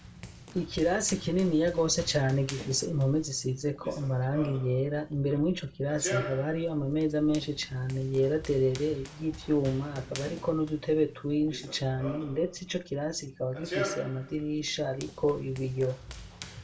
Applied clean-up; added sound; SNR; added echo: none; Run; 13 dB; reverberation time 0.2 s.